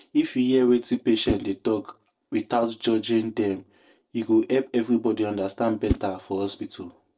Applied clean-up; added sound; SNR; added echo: neural separator model SepFormer DNS4.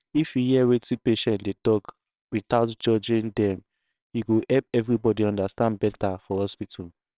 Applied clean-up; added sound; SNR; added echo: neural separator model SepFormer WHAMR!.